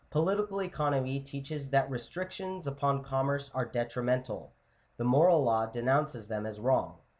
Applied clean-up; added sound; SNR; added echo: none; none; none; none.